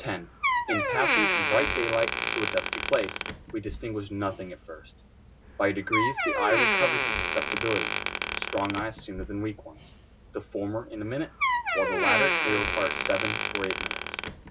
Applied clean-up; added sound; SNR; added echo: none; Door; -2 dB; none.